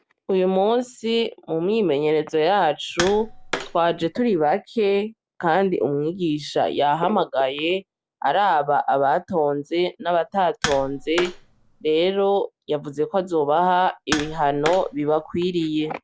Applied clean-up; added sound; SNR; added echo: none; Tap; 11 dB; none.